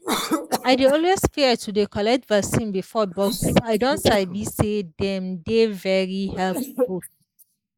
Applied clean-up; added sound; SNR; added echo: neural mask model Resemble Enhance denoiser.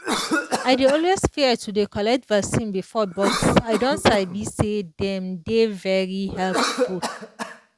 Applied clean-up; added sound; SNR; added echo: none; Cough; 7 dB; none.